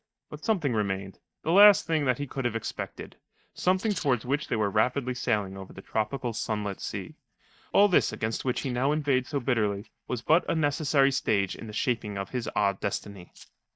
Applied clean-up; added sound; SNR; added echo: neural mask model DeepFilterNet 3.